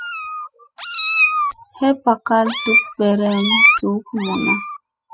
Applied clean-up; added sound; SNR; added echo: classical method spectral subtraction.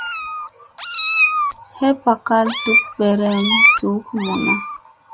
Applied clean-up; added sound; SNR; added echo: none; Meow; 0 dB; none.